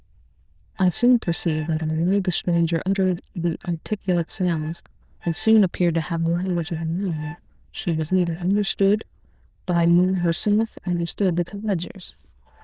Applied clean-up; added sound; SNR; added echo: neural diffusion model UNIVERSE++.